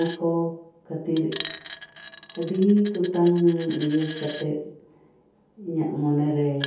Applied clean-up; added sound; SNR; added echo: none; Coin (dropping); 12 dB; reverberation time 0.7 s.